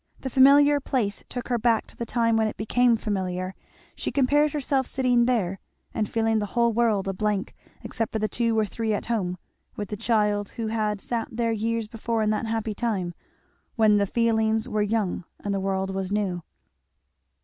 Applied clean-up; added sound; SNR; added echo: none; none; none; none.